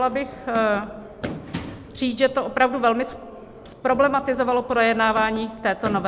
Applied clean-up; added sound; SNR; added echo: none; Run; 15 dB; none.